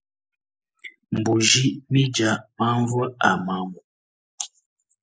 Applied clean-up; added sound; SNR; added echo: neural mask model Resemble Enhance denoiser.